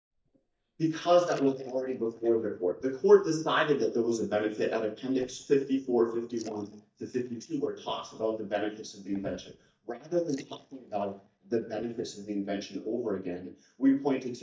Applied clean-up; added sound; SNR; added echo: neural mask model DeepFilterNet 3.